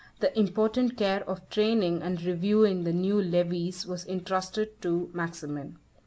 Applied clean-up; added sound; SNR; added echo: none; none; none; none.